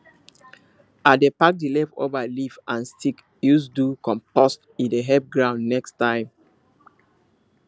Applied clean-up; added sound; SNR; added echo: none; none; none; none.